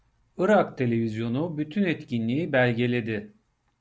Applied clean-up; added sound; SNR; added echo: none; none; none; none.